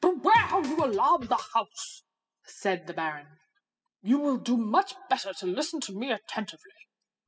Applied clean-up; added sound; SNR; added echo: classical method spectral subtraction.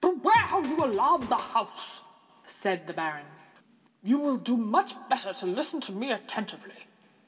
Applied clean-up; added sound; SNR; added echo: none; Scratching (performance technique); 14 dB; none.